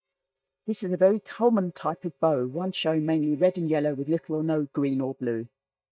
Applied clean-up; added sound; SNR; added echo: neural mask model DeepFilterNet 3.